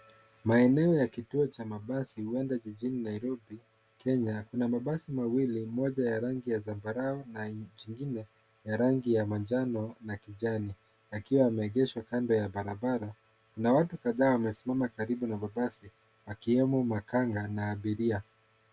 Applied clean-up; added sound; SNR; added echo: none; none; none; none.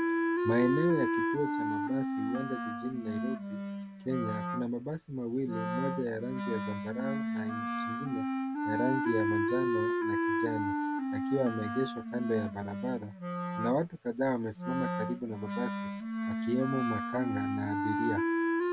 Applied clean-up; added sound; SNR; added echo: none; Wind instrument, woodwind instrument; -2 dB; none.